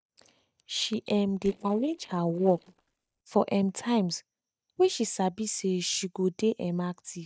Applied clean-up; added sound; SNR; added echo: neural mask model DeepFilterNet 3.